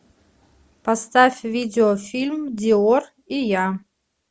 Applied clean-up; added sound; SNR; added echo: none; none; none; none.